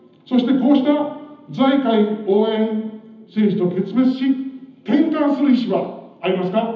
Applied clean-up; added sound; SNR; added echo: none; none; none; reverberation time 0.8 s.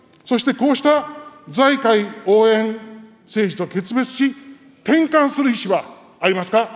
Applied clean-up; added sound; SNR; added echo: none; none; none; none.